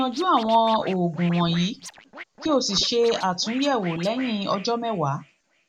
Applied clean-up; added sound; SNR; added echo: none; Scratching (performance technique); 17 dB; none.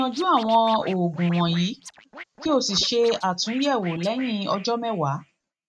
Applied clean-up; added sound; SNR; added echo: neural mask model RNNoise.